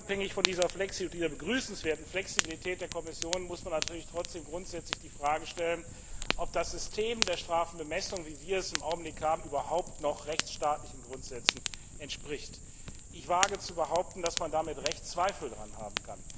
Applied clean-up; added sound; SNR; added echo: none; Fire; 4 dB; none.